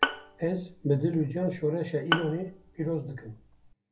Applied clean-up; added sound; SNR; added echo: none; Bowed string instrument; 5 dB; reverberation time 0.3 s.